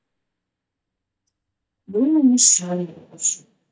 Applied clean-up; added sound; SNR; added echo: neural mask model DeepFilterNet 3.